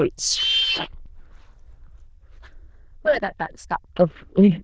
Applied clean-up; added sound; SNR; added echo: neural diffusion model UNIVERSE++.